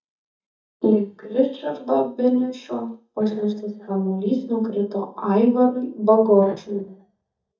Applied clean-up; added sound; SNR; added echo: neural mask model DeepFilterNet 3.